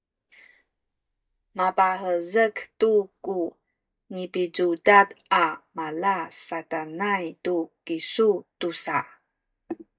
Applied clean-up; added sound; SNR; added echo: neural mask model DeepFilterNet 3.